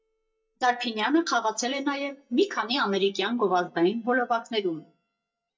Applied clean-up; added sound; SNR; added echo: neural mask model DeepFilterNet 3.